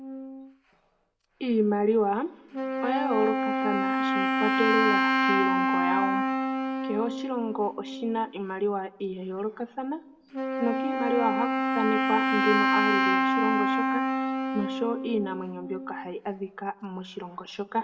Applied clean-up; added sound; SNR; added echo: none; Wind instrument, woodwind instrument; -2 dB; reverberation time 0.5 s.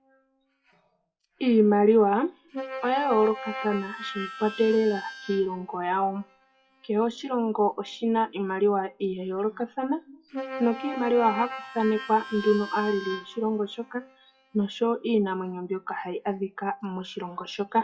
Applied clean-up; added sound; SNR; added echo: classical method WPE with log-MMSE.